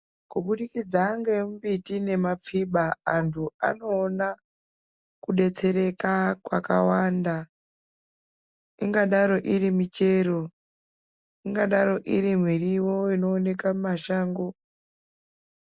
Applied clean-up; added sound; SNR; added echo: none; none; none; none.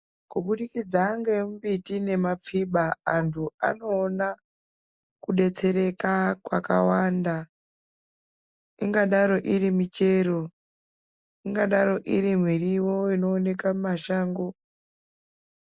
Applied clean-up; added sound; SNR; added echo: neural mask model Resemble Enhance denoiser.